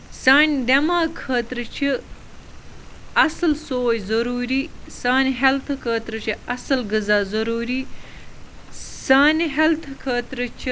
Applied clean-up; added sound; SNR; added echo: none; Rain; 14 dB; none.